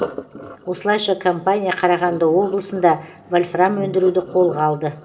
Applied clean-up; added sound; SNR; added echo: none; Sink (filling or washing); 15 dB; reverberation time 0.8 s.